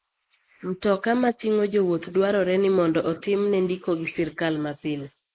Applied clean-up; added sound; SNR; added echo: neural mask model Resemble Enhance denoiser.